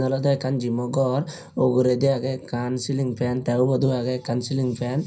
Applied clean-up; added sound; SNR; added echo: none; none; none; reverberation time 0.4 s.